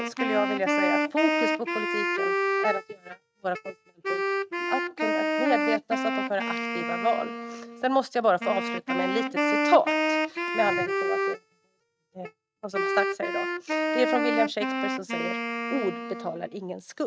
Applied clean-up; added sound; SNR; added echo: neural mask model RNNoise.